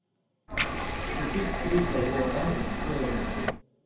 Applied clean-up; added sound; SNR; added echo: none; Liquid; -2 dB; reverberation time 0.8 s.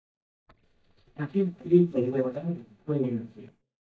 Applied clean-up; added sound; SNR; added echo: neural mask model DeepFilterNet 3.